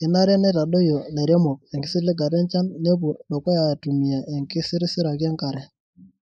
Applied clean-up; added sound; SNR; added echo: neural mask model Resemble Enhance denoiser.